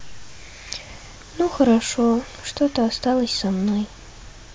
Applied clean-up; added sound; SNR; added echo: none; none; none; none.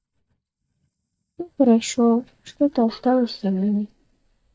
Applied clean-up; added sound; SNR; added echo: neural mask model DeepFilterNet 3.